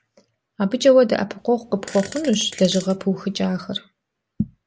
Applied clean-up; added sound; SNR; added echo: none; Fart; 18 dB; none.